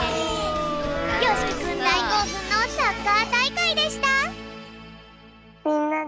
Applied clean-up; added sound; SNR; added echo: none; Livestock, farm animals, working animals; 9 dB; none.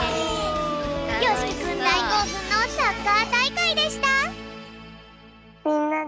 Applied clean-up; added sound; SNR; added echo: none; none; none; none.